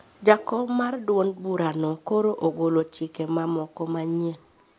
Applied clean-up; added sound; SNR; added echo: none; none; none; none.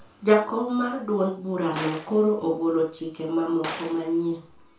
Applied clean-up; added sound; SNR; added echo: none; Gunshot, gunfire; 16 dB; reverberation time 0.3 s.